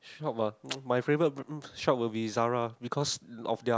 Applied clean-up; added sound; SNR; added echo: none; none; none; none.